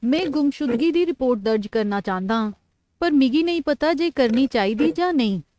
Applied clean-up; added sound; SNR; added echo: neural mask model RNNoise.